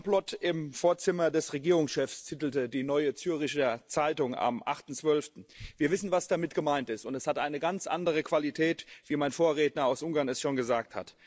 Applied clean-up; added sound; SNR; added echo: none; none; none; none.